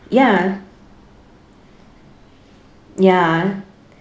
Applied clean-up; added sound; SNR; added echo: none; none; none; none.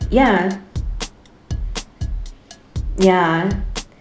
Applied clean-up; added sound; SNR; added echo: none; Drum kit; 6 dB; none.